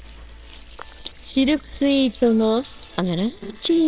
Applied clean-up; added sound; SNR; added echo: neural separator model SepFormer WHAMR!.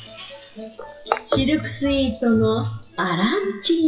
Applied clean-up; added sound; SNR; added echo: classical method WPE with log-MMSE.